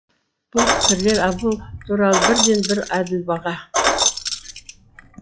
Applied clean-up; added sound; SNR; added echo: classical method log-MMSE.